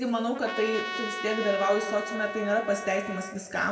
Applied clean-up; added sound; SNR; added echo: none; Trumpet; 8 dB; reverberation time 1.5 s.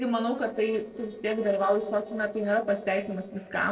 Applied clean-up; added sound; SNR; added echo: neural separator model SepFormer DNS4.